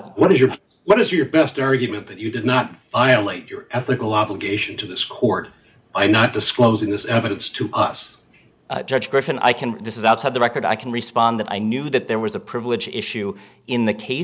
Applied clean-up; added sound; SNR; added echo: none; none; none; none.